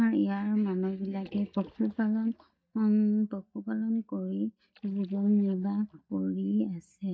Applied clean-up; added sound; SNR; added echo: neural mask model DeepFilterNet 3.